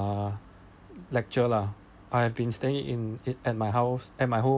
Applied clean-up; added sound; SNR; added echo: none; none; none; none.